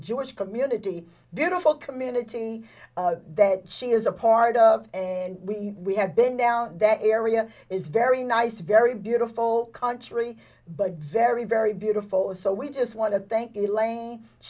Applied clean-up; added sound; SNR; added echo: none; none; none; none.